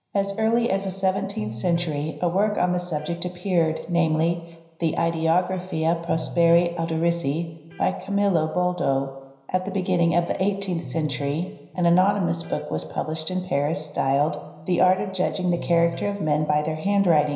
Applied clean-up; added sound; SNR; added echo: none; Electric guitar; 19 dB; reverberation time 0.9 s.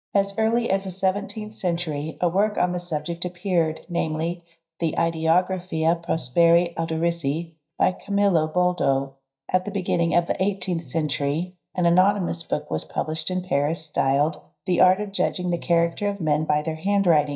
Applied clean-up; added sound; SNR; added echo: neural mask model DeepFilterNet 3.